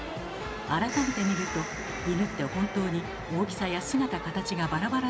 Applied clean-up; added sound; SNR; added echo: none; Wind; 15 dB; none.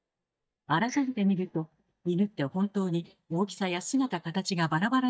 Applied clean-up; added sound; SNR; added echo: neural mask model DeepFilterNet 3.